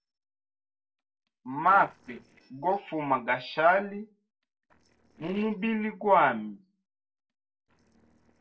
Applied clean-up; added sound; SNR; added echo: neural separator model SepFormer DNS4.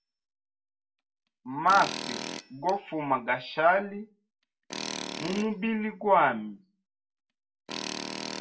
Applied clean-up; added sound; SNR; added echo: none; Tools; 11 dB; reverberation time 0.2 s.